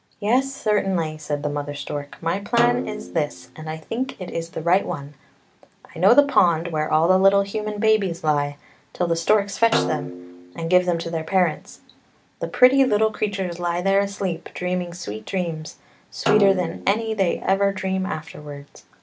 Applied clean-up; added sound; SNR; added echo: none; Snare drum; 9 dB; none.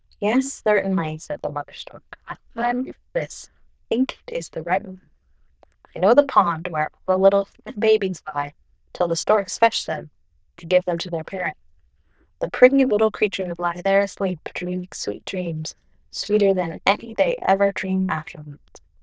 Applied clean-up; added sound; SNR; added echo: neural diffusion model UNIVERSE++.